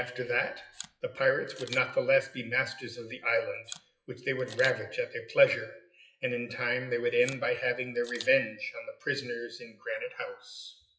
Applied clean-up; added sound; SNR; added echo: classical method WPE with log-MMSE.